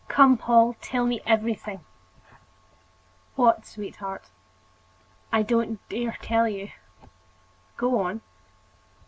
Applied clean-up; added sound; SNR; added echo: none; none; none; none.